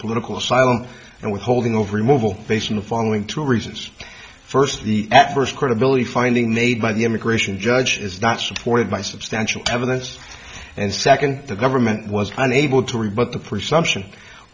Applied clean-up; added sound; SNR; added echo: none; none; none; none.